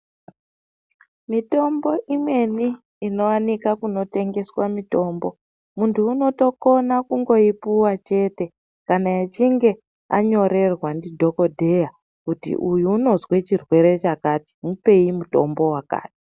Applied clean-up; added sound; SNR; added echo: none; none; none; none.